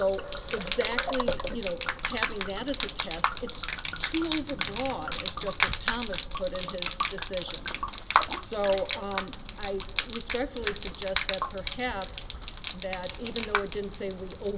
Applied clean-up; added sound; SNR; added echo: none; Gurgling / Liquid; -3 dB; none.